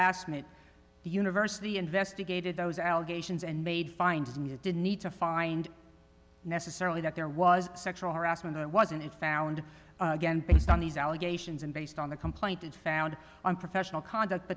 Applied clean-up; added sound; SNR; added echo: none; none; none; none.